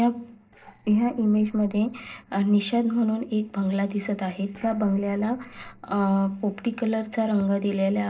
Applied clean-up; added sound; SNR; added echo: neural separator model SepFormer DNS4.